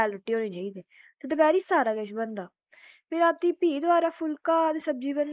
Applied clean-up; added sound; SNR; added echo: neural mask model Resemble Enhance denoiser.